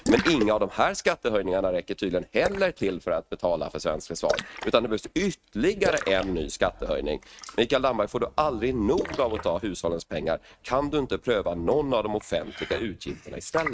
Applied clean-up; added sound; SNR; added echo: neural mask model RNNoise.